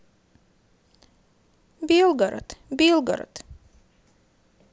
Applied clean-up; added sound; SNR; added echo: none; none; none; none.